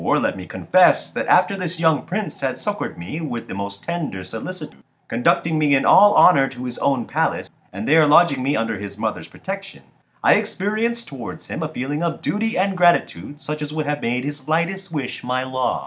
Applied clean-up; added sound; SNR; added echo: none; none; none; none.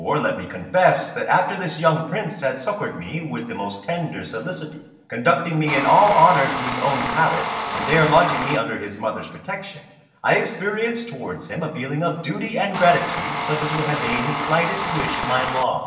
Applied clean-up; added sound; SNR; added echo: none; Tools; 3 dB; reverberation time 0.9 s.